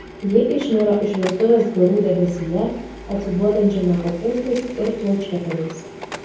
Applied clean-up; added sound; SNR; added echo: none; Printer; 16 dB; reverberation time 0.9 s.